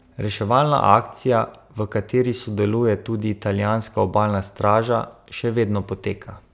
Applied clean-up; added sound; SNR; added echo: none; none; none; none.